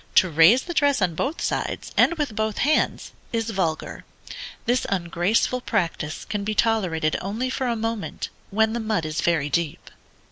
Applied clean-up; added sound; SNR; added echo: none; none; none; none.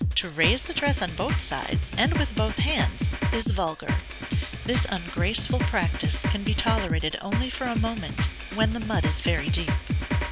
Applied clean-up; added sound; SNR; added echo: none; Drum kit; -2 dB; none.